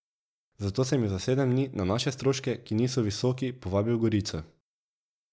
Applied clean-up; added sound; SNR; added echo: none; none; none; none.